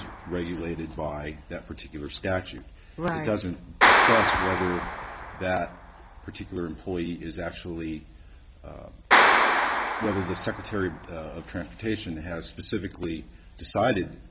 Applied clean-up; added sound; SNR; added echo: none; Clapping; -3 dB; none.